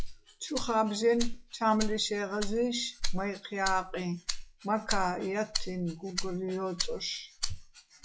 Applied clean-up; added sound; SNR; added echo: classical method log-MMSE.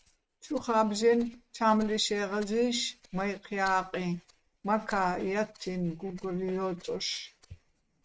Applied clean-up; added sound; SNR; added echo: neural mask model RNNoise.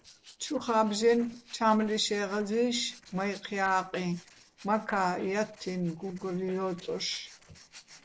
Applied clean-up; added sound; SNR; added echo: neural separator model SepFormer DNS4.